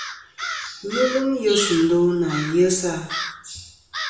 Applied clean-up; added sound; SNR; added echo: none; Crow; 10 dB; reverberation time 0.7 s.